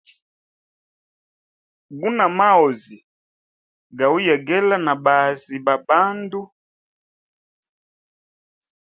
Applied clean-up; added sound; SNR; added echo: none; none; none; none.